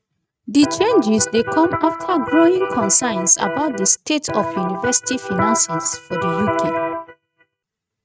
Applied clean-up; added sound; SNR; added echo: neural mask model RNNoise.